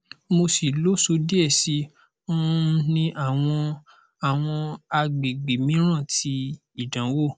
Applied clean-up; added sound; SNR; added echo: none; none; none; none.